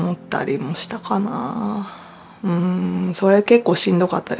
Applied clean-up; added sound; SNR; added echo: none; none; none; none.